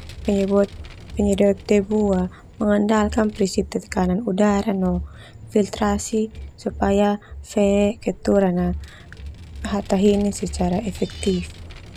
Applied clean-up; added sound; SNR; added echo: none; Cat + Vehicle; 19 dB; none.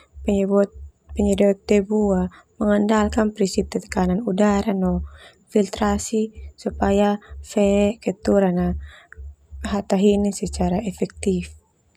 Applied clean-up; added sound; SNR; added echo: none; none; none; none.